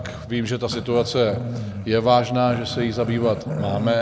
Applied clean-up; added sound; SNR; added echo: none; Growling; 9 dB; none.